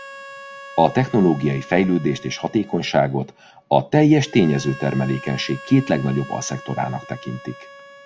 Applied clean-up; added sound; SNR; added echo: none; Harmonica; 19 dB; none.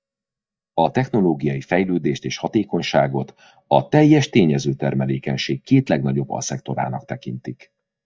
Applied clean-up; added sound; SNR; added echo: neural mask model DeepFilterNet 3.